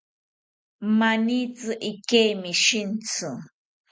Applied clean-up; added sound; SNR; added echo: none; none; none; none.